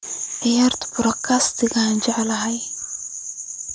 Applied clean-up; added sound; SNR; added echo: none; none; none; none.